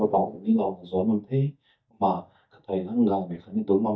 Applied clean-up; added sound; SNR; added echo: neural mask model DeepFilterNet 3.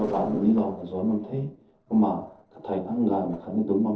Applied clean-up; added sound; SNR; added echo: neural separator model SepFormer DNS4.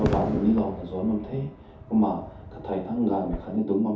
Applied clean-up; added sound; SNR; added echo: none; Fireworks; 12 dB; reverberation time 0.5 s.